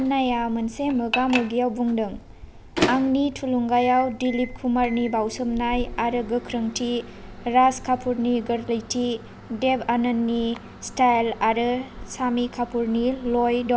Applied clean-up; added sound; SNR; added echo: none; Microwave oven; 13 dB; none.